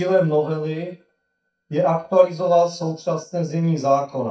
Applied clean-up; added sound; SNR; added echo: neural mask model DeepFilterNet 3.